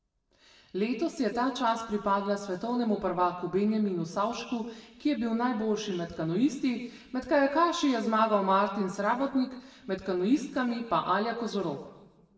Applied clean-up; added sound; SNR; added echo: none; none; none; reverberation time 1.0 s.